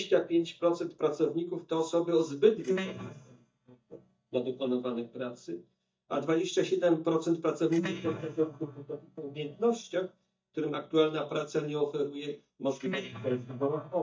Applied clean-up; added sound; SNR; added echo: neural mask model DeepFilterNet 3.